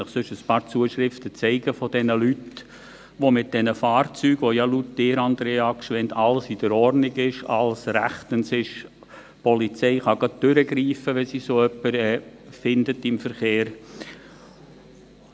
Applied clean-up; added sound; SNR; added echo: none; none; none; none.